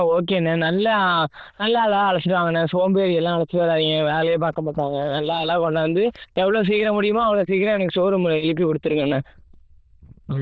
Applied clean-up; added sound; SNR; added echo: neural diffusion model UNIVERSE++.